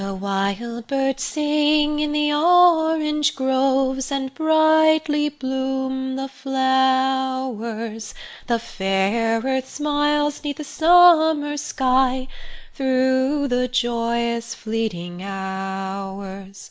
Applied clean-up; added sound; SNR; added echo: none; none; none; none.